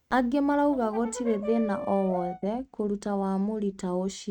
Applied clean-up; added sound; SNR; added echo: neural mask model RNNoise.